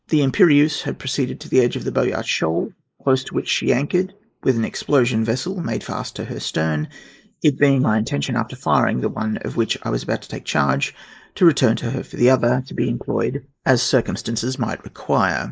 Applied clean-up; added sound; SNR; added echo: neural mask model Resemble Enhance denoiser.